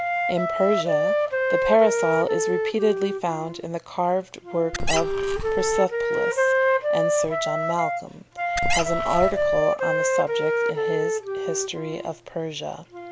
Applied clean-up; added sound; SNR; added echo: none; Wind instrument, woodwind instrument + Squeak; -2 dB; none.